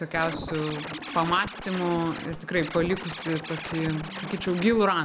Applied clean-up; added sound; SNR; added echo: none; Scratching (performance technique); 10 dB; none.